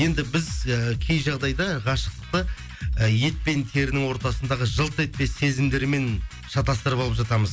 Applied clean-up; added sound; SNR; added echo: none; none; none; none.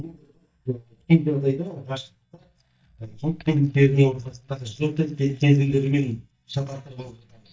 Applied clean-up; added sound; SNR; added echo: neural mask model DeepFilterNet 3.